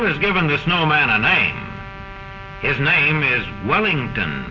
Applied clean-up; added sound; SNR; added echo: none; Trumpet; 18 dB; reverberation time 0.6 s.